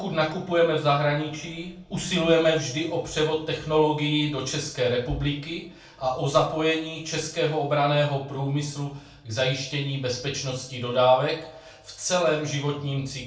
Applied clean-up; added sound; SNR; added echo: none; none; none; reverberation time 0.3 s.